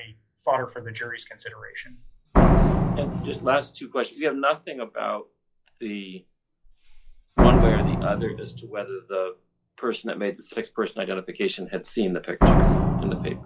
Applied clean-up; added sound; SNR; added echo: classical method log-MMSE.